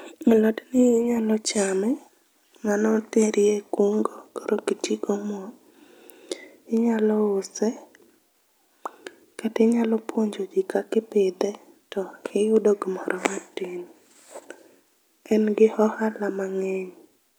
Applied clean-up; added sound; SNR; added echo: none; none; none; none.